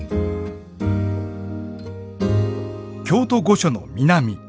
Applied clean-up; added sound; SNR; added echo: none; none; none; none.